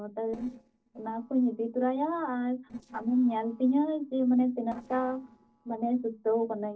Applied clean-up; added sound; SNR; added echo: neural separator model SepFormer DNS4.